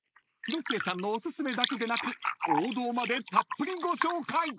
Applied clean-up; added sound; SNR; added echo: neural mask model Resemble Enhance denoiser.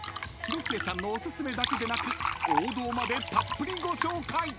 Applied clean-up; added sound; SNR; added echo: none; Fill (with liquid); 0 dB; none.